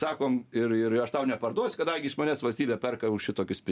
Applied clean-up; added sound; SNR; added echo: none; none; none; none.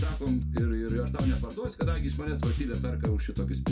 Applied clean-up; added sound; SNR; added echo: none; Bass guitar; -5 dB; reverberation time 0.2 s.